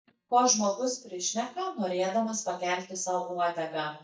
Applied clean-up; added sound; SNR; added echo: neural mask model DeepFilterNet 3.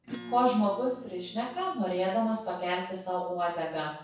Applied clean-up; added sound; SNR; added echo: none; Acoustic guitar / Strum; 17 dB; reverberation time 0.6 s.